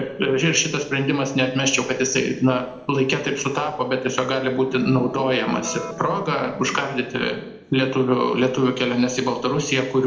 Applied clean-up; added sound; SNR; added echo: neural separator model SepFormer DNS4.